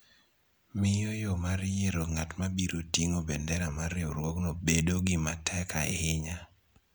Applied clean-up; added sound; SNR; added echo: none; none; none; none.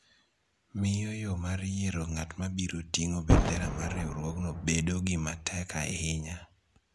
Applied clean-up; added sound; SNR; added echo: none; Boom; 0 dB; none.